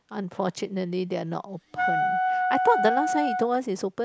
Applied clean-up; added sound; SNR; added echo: none; Wind instrument, woodwind instrument; -2 dB; none.